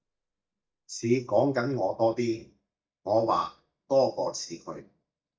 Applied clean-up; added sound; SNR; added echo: neural mask model DeepFilterNet 3.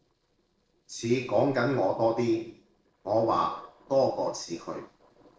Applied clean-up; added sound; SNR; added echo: neural separator model SepFormer DNS4.